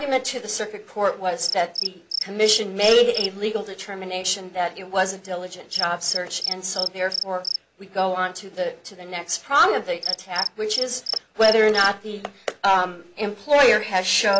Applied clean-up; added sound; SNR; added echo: none; Cricket; 10 dB; none.